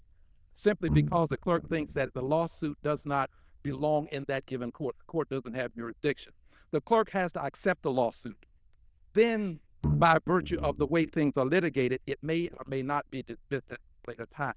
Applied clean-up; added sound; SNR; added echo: neural diffusion model UNIVERSE++.